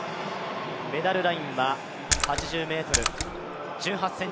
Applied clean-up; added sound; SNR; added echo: none; Splash, splatter; 0 dB; none.